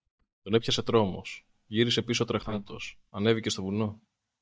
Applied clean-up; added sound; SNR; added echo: neural mask model DeepFilterNet 3.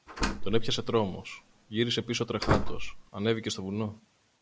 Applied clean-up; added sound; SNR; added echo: none; Slam; -1 dB; none.